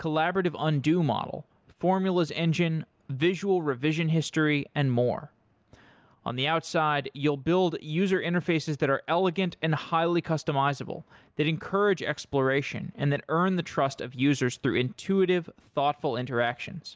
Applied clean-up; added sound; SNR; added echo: none; none; none; none.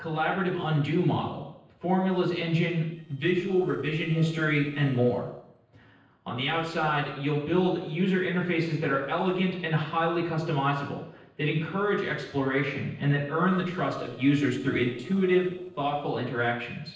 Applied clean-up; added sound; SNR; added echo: neural separator model SepFormer DNS4.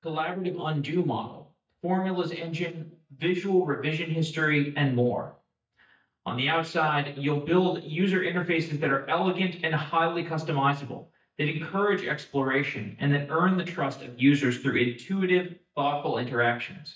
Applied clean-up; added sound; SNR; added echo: neural mask model DeepFilterNet 3.